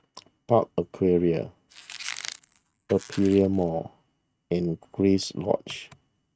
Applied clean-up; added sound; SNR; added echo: neural mask model RNNoise.